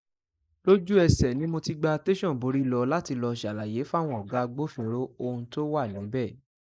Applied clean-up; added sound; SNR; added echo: neural mask model Resemble Enhance denoiser.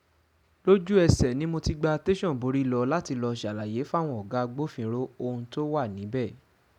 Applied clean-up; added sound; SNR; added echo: none; none; none; none.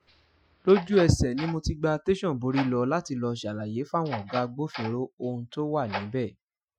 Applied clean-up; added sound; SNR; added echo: classical method Wiener filter.